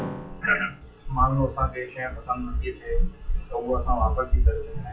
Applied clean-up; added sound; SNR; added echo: classical method WPE with log-MMSE.